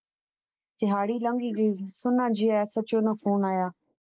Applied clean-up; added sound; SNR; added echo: neural mask model Resemble Enhance denoiser.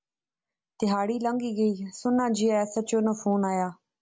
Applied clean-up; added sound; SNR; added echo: none; none; none; none.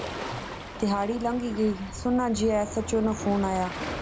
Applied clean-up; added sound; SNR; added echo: none; Waves, surf; 9 dB; none.